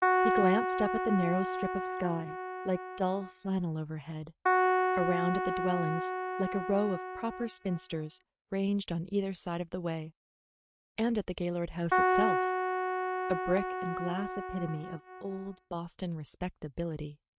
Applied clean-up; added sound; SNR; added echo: neural mask model RNNoise.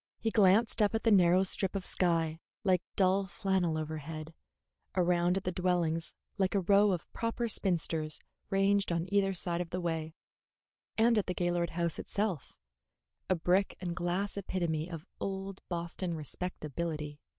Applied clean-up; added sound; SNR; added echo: none; none; none; none.